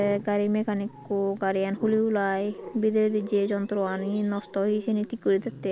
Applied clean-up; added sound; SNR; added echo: none; Growling; 17 dB; none.